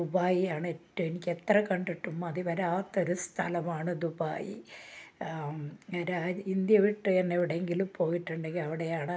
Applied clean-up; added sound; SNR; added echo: none; none; none; none.